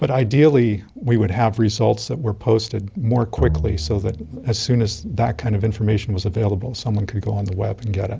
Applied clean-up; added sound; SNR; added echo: none; Bowed string instrument; 9 dB; none.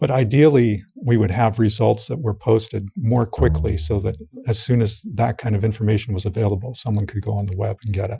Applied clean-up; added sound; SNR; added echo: classical method Wiener filter.